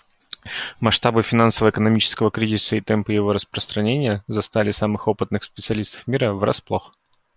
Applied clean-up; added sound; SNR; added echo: none; none; none; none.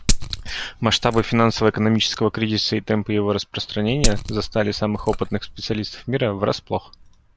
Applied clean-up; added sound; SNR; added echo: none; Glass; 6 dB; none.